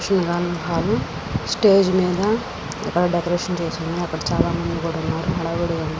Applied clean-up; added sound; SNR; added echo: none; none; none; none.